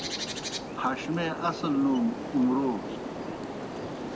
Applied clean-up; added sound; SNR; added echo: none; Bird; 5 dB; none.